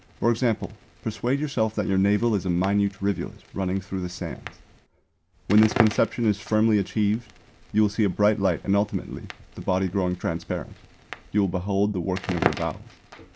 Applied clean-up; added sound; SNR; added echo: none; Crackle; 12 dB; none.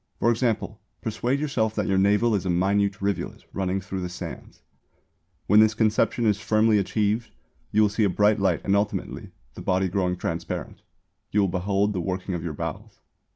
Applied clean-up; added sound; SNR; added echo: none; none; none; none.